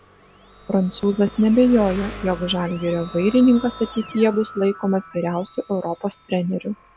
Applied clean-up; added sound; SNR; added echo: none; Keyboard (musical) + Engine; 18 dB; none.